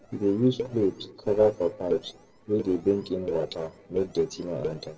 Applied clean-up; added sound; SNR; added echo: neural separator model SepFormer DNS4.